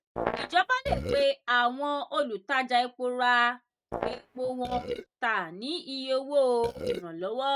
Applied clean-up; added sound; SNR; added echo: neural mask model RNNoise.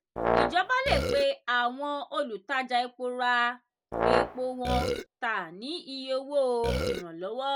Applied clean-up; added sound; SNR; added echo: none; Brass instrument + Burping, eructation; -2 dB; none.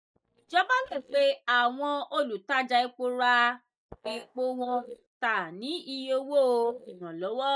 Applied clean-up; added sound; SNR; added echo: neural mask model DeepFilterNet 3.